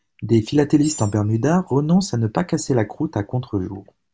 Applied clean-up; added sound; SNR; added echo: none; Animal; 19 dB; none.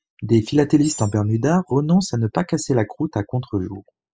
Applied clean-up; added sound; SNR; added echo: classical method spectral subtraction.